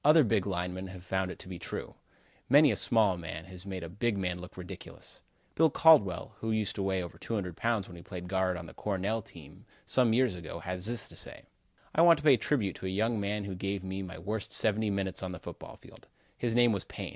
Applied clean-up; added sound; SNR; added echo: none; none; none; none.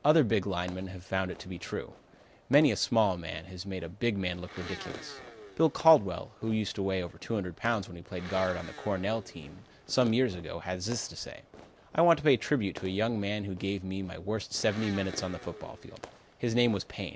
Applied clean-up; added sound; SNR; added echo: none; Fireworks + Domestic sounds, home sounds; 18 dB; none.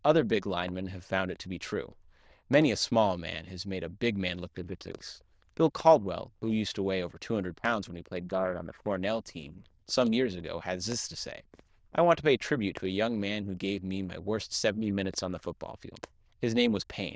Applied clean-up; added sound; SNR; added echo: neural diffusion model UNIVERSE++.